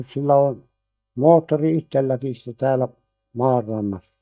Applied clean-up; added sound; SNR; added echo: neural mask model DeepFilterNet 3.